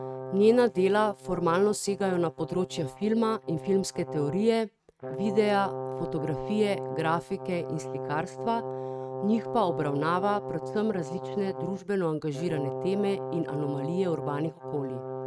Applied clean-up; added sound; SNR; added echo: neural mask model RNNoise.